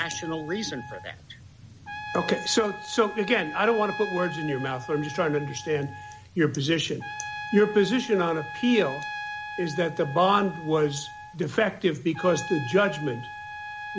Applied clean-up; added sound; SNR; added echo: none; Trumpet; 12 dB; none.